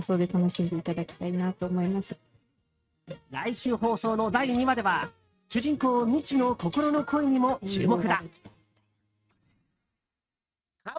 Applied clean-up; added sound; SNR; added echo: neural mask model RNNoise.